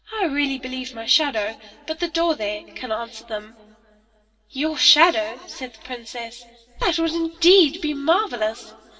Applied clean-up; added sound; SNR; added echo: none; none; none; reverberation time 2.4 s.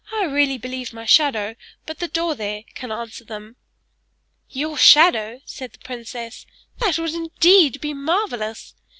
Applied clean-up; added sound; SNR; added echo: none; none; none; none.